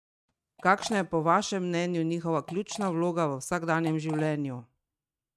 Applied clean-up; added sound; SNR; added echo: neural mask model RNNoise.